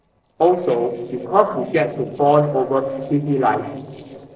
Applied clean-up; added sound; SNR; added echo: neural separator model SepFormer DNS4.